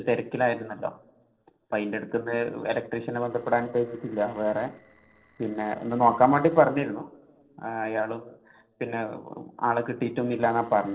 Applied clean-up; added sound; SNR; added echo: neural separator model SepFormer DNS4.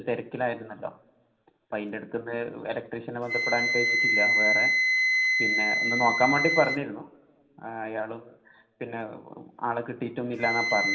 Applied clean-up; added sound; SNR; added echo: none; Wind instrument, woodwind instrument; -2 dB; reverberation time 0.7 s.